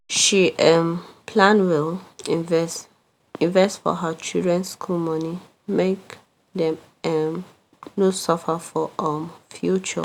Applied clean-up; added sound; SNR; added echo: none; none; none; none.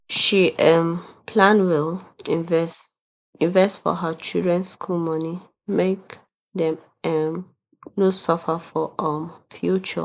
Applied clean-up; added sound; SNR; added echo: neural mask model Resemble Enhance denoiser.